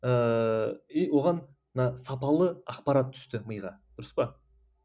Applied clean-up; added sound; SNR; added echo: none; none; none; none.